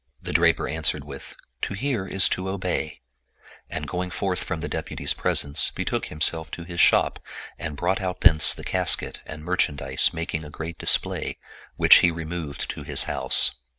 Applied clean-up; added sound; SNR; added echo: none; none; none; none.